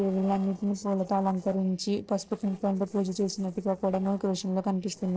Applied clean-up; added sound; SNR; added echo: neural separator model SepFormer DNS4.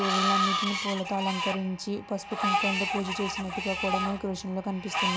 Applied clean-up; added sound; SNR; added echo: none; Screech; -1 dB; none.